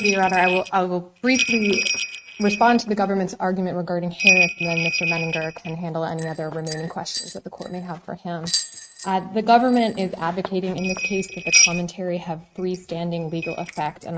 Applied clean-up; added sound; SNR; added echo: neural mask model RNNoise.